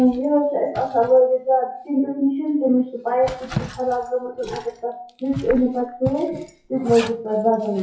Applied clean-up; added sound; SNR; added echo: classical method WPE with log-MMSE.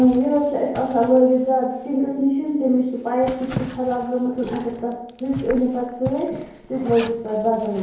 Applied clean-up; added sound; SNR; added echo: none; Zipper (clothing); 16 dB; reverberation time 1.0 s.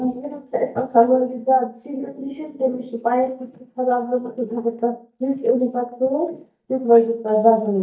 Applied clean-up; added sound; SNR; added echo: neural mask model DeepFilterNet 3.